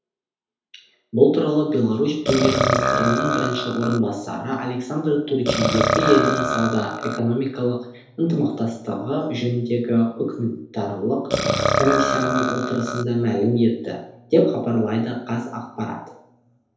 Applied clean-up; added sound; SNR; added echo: none; Burping, eructation; 2 dB; reverberation time 2.2 s.